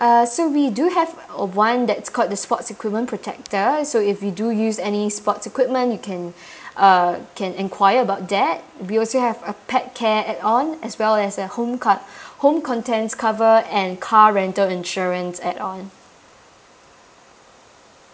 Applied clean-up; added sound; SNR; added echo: none; none; none; none.